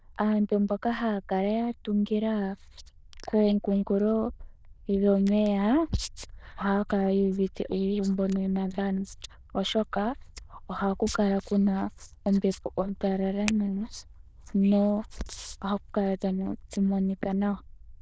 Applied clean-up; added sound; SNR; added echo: neural diffusion model UNIVERSE++.